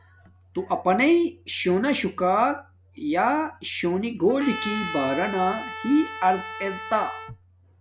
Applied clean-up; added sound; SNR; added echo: none; Trumpet; 10 dB; none.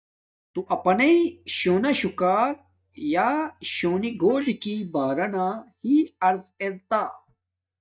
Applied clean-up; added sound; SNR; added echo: neural mask model DeepFilterNet 3.